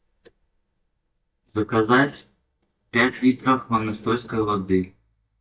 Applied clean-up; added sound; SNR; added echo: neural mask model DeepFilterNet 3.